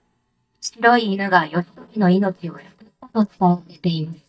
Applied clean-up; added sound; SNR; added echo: neural mask model DeepFilterNet 3.